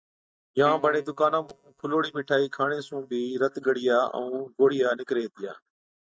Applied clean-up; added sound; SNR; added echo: neural mask model DeepFilterNet 3.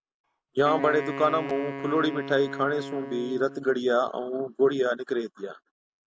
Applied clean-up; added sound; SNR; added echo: none; Wind instrument, woodwind instrument; 9 dB; none.